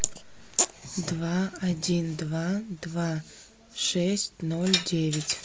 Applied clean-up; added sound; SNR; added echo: none; none; none; none.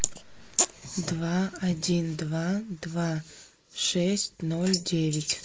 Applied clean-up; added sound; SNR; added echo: neural mask model Resemble Enhance denoiser.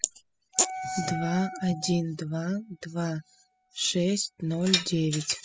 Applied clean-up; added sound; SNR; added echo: classical method spectral subtraction.